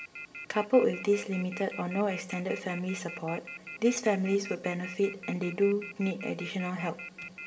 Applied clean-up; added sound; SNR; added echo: none; Telephone; 13 dB; reverberation time 2.0 s.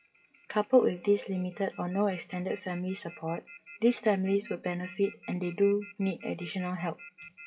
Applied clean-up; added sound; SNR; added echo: classical method WPE with log-MMSE.